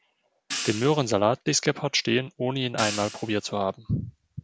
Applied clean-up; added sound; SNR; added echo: none; Hi-hat; 12 dB; none.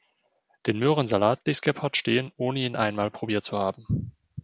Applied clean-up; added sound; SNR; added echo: none; none; none; none.